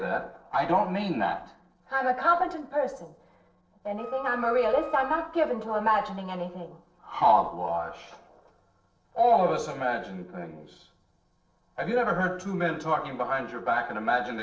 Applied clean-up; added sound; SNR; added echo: neural separator model SepFormer DNS4.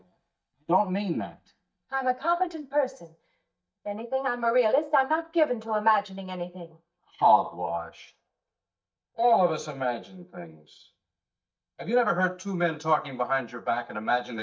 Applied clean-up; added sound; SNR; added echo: neural mask model DeepFilterNet 3.